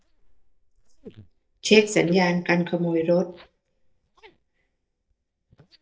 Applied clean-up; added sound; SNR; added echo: neural mask model DeepFilterNet 3.